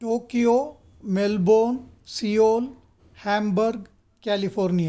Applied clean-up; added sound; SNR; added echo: none; none; none; none.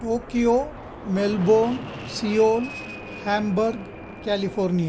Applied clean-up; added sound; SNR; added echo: none; Fixed-wing aircraft, airplane; 13 dB; none.